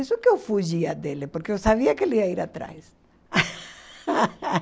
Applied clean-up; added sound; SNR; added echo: none; none; none; none.